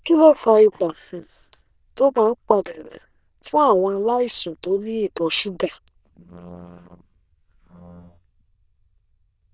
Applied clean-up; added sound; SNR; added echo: neural diffusion model UNIVERSE++.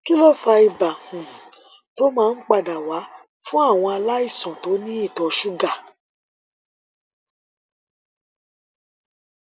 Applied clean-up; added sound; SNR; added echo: none; none; none; none.